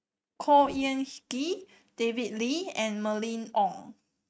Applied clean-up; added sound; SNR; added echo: neural mask model RNNoise.